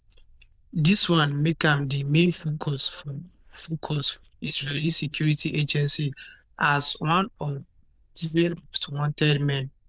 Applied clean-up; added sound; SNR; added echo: neural diffusion model UNIVERSE++.